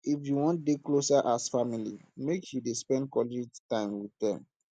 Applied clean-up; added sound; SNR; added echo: none; none; none; none.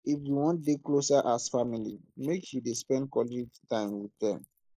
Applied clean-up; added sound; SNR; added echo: neural mask model Resemble Enhance denoiser.